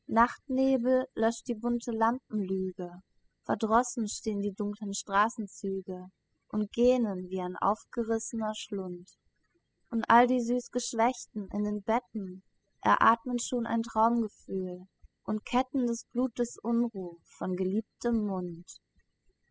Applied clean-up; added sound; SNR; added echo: classical method spectral subtraction.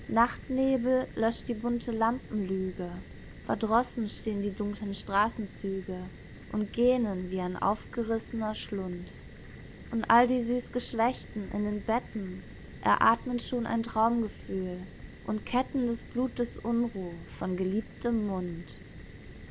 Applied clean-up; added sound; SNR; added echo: none; Fire; 15 dB; none.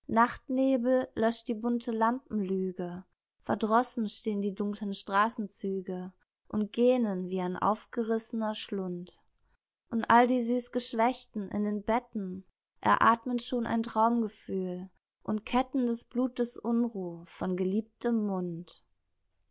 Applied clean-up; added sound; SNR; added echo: none; none; none; none.